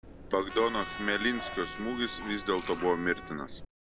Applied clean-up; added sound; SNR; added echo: none; Trumpet + Liquid; 10 dB; none.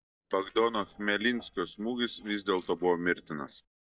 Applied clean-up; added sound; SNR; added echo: neural mask model DeepFilterNet 3.